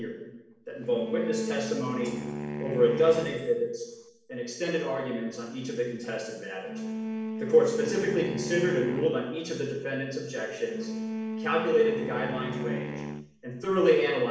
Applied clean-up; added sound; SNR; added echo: none; Wind instrument, woodwind instrument; 7 dB; reverberation time 0.9 s.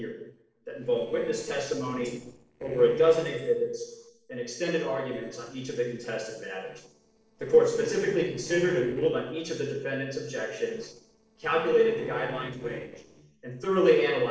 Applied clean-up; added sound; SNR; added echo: neural separator model SepFormer DNS4.